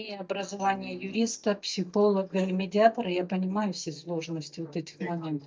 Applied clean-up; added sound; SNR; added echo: neural mask model DeepFilterNet 3.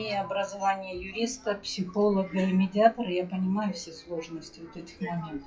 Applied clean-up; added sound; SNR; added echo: classical method WPE with log-MMSE.